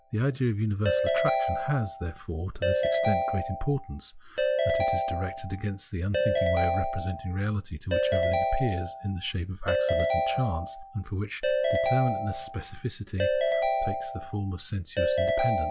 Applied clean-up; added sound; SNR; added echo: classical method log-MMSE.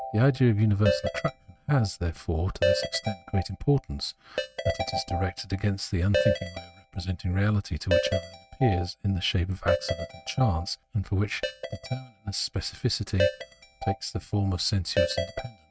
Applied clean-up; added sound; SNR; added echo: neural mask model RNNoise.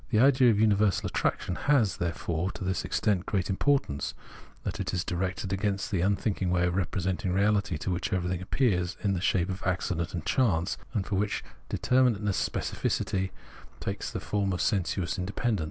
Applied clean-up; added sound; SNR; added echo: none; none; none; none.